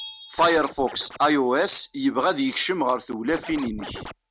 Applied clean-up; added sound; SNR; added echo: neural mask model RNNoise.